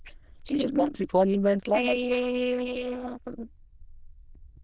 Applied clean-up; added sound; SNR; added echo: neural diffusion model UNIVERSE++.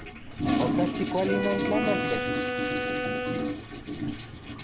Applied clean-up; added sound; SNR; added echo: none; Wind instrument, woodwind instrument + Toilet flush; -4 dB; none.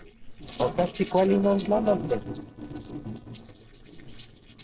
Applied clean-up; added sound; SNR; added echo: neural separator model SepFormer DNS4.